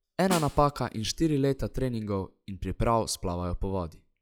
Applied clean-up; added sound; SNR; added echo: classical method log-MMSE.